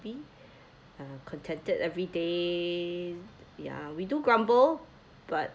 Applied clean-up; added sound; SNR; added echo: none; none; none; none.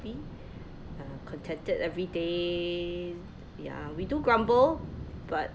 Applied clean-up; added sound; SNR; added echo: none; Thunder; 12 dB; none.